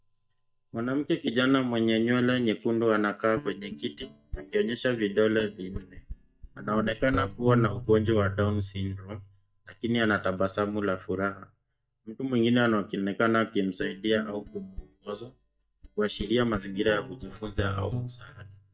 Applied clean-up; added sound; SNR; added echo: neural mask model DeepFilterNet 3.